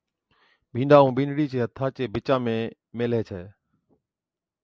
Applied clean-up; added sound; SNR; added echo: none; none; none; none.